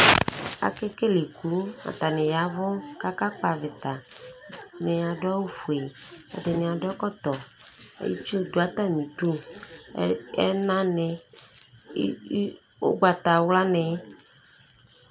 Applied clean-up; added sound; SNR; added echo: none; none; none; none.